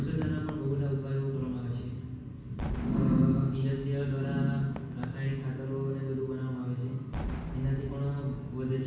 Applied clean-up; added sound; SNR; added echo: none; Cheering / Fireworks; 12 dB; reverberation time 1.2 s.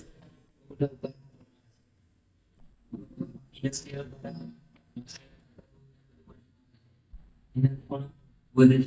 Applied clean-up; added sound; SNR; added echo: neural mask model DeepFilterNet 3.